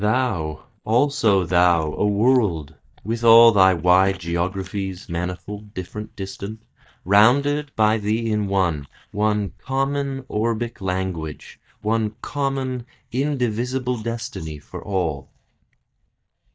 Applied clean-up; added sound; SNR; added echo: neural mask model DeepFilterNet 3.